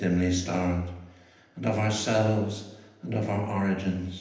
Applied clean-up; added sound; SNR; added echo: none; none; none; reverberation time 0.9 s.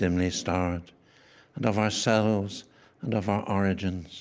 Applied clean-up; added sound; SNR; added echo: none; none; none; none.